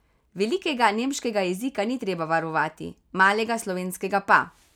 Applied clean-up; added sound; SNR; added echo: none; none; none; none.